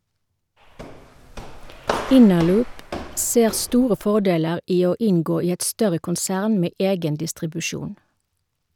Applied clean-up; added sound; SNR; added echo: none; Walk, footsteps; 11 dB; none.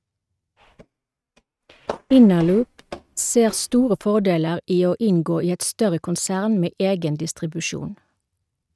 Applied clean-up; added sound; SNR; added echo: neural mask model RNNoise.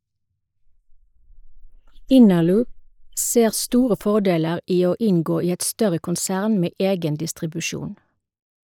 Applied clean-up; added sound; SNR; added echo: neural mask model Resemble Enhance denoiser.